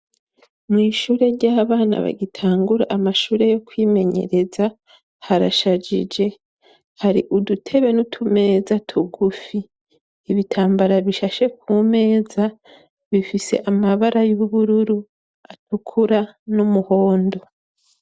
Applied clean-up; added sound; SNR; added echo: none; none; none; none.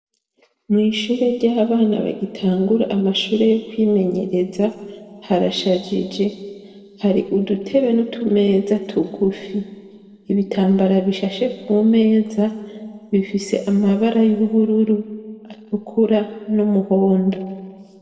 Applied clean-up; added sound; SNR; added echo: none; none; none; reverberation time 1.6 s.